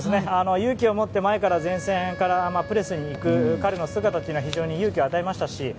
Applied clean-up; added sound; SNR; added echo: none; Wind instrument, woodwind instrument; 18 dB; none.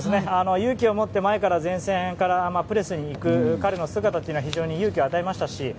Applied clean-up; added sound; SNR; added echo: none; none; none; none.